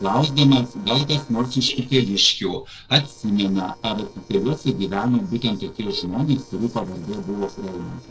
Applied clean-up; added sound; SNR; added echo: neural separator model SepFormer DNS4.